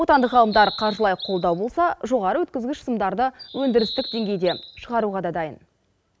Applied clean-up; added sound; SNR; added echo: none; Bird vocalization, bird call, bird song; 13 dB; none.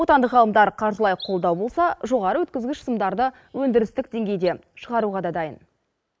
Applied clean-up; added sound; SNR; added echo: neural mask model Resemble Enhance denoiser.